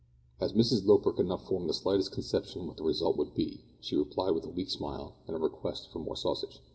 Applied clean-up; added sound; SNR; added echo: none; none; none; reverberation time 1.0 s.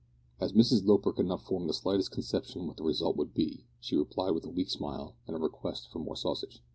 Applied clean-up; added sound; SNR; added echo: none; none; none; none.